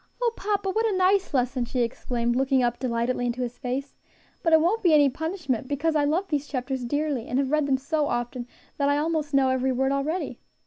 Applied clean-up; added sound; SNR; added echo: none; none; none; none.